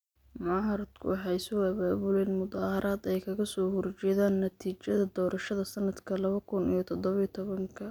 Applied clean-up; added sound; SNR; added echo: none; none; none; none.